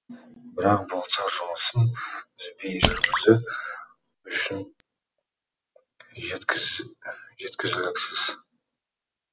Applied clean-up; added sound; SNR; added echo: none; Drip / Splash, splatter; 0 dB; none.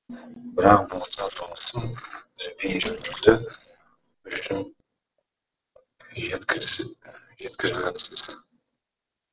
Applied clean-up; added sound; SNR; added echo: neural separator model SepFormer DNS4.